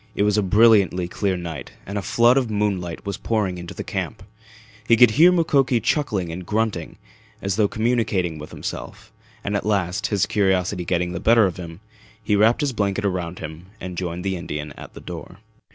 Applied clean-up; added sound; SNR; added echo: none; none; none; none.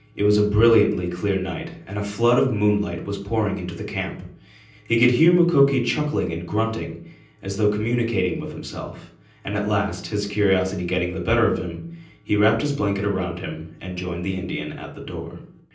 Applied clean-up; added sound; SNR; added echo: none; none; none; reverberation time 0.6 s.